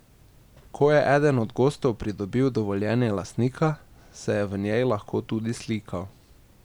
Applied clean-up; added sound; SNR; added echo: none; none; none; none.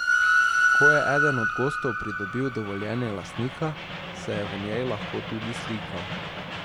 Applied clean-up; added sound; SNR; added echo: none; Train; -4 dB; none.